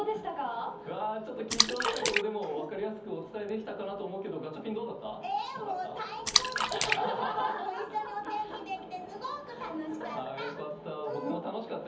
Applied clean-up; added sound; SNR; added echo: none; Splash, splatter; -2 dB; reverberation time 0.7 s.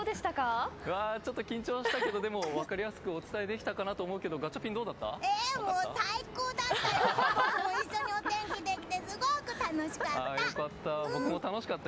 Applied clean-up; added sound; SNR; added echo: none; none; none; none.